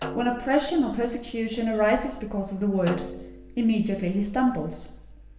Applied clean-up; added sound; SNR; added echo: none; Snare drum; 16 dB; reverberation time 0.8 s.